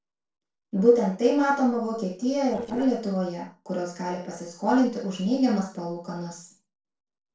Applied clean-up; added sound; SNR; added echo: neural separator model SepFormer DNS4.